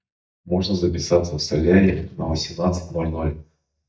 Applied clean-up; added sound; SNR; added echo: neural mask model DeepFilterNet 3.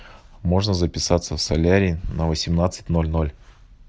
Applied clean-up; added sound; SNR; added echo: none; none; none; none.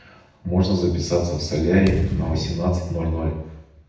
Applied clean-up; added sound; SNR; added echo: none; Thump, thud; 6 dB; reverberation time 0.8 s.